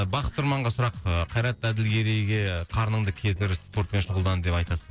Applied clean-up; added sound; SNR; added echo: neural separator model SepFormer DNS4.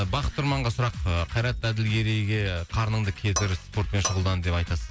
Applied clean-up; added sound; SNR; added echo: none; Cutlery, silverware / Dishes, pots, and pans; 9 dB; none.